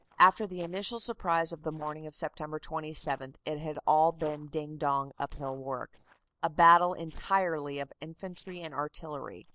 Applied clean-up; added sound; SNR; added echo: neural separator model SepFormer DNS4.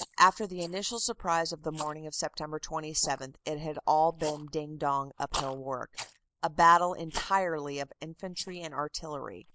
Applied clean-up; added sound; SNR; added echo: neural mask model Resemble Enhance denoiser.